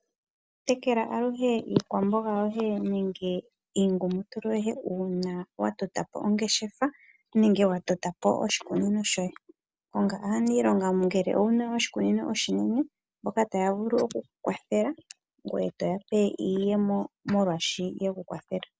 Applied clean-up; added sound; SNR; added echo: none; none; none; none.